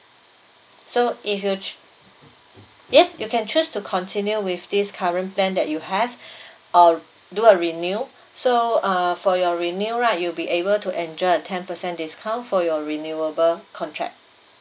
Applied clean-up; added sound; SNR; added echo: none; none; none; none.